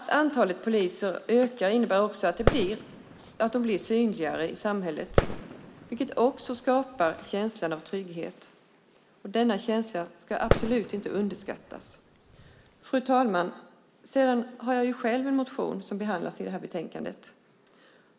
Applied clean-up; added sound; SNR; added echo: none; Fireworks; 4 dB; none.